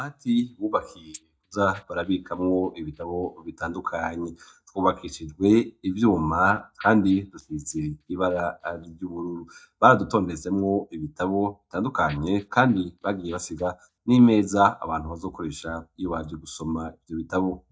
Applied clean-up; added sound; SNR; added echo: neural mask model DeepFilterNet 3.